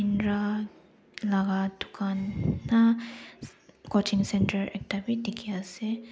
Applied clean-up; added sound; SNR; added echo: none; none; none; none.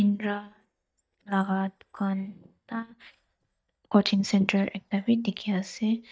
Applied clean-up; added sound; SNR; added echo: neural mask model DeepFilterNet 3.